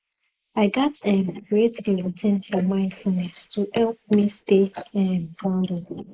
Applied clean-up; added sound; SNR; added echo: neural mask model Resemble Enhance denoiser.